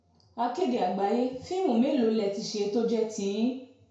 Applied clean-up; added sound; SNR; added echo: none; none; none; reverberation time 0.6 s.